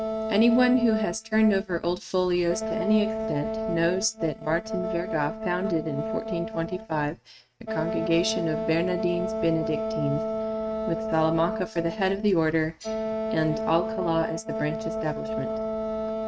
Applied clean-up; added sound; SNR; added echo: neural mask model RNNoise.